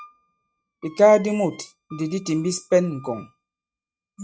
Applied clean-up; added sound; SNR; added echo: neural mask model RNNoise.